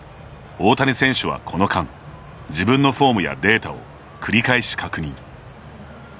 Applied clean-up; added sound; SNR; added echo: none; none; none; none.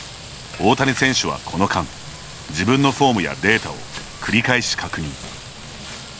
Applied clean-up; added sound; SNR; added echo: none; Frying (food); 15 dB; none.